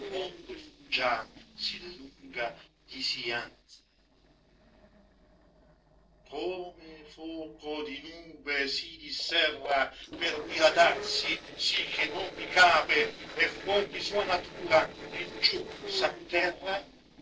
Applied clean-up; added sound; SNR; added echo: neural separator model SepFormer DNS4.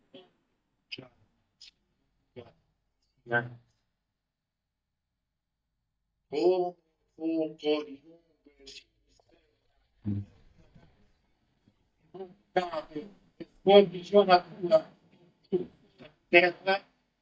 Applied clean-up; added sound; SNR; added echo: neural mask model DeepFilterNet 3.